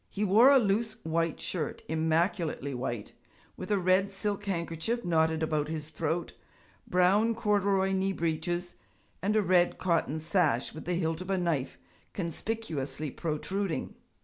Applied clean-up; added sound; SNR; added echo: none; none; none; none.